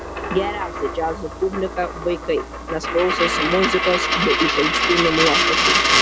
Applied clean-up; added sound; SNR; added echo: none; Coin (dropping); -2 dB; none.